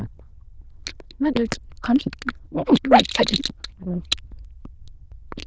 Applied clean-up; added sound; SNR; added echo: neural diffusion model UNIVERSE++.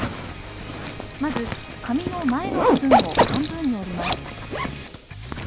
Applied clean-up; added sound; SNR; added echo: none; Zipper (clothing); -3 dB; none.